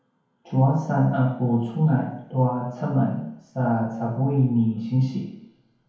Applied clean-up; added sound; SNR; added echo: none; none; none; reverberation time 0.9 s.